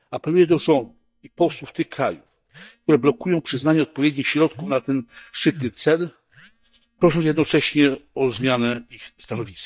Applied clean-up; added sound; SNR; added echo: neural mask model DeepFilterNet 3.